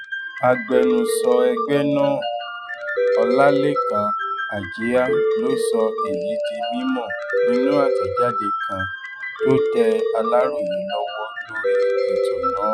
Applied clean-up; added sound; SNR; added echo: classical method Wiener filter.